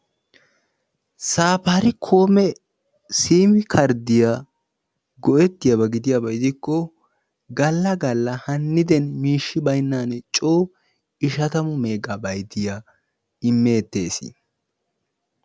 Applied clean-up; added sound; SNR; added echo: none; none; none; none.